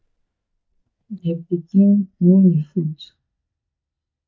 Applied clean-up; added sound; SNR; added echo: neural mask model DeepFilterNet 3.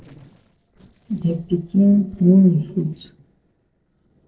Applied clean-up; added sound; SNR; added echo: neural separator model SepFormer DNS4.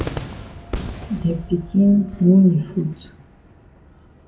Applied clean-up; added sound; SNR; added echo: none; Cheering / Fireworks; 13 dB; reverberation time 0.3 s.